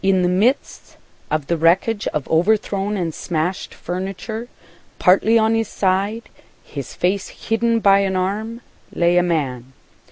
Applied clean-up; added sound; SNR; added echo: none; none; none; none.